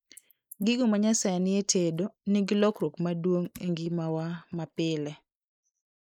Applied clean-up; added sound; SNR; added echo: neural mask model Resemble Enhance denoiser.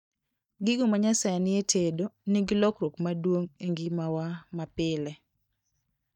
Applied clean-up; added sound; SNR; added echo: neural mask model DeepFilterNet 3.